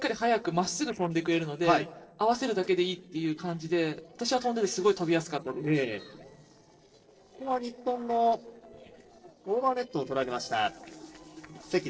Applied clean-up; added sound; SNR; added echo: neural separator model SepFormer DNS4.